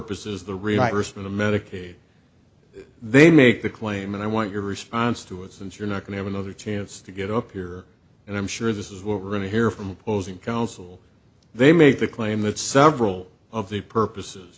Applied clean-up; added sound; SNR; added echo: none; none; none; none.